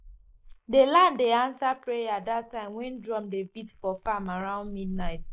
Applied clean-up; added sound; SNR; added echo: neural mask model Resemble Enhance denoiser.